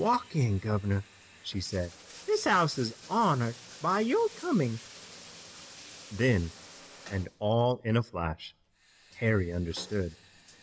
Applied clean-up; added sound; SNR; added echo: none; Bathtub (filling or washing); 20 dB; none.